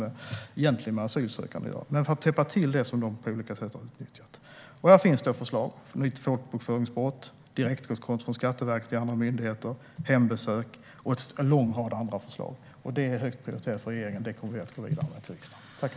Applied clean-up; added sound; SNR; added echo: none; none; none; none.